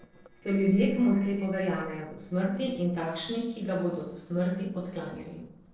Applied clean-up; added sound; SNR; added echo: neural separator model SepFormer DNS4.